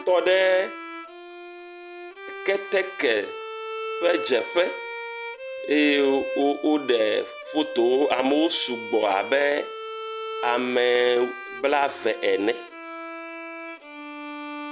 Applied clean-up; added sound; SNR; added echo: none; Bowed string instrument; 10 dB; none.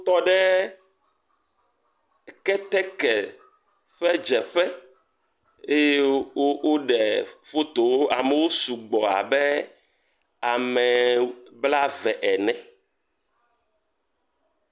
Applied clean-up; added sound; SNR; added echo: none; none; none; none.